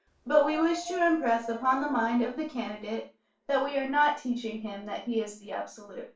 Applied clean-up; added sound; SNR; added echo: none; Dog; 13 dB; reverberation time 0.3 s.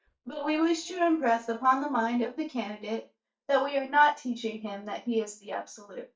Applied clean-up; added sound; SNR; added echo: neural mask model DeepFilterNet 3.